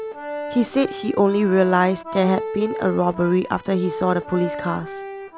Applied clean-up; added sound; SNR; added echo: none; Accordion; 10 dB; none.